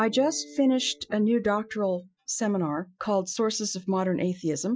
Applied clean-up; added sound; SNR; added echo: classical method Wiener filter.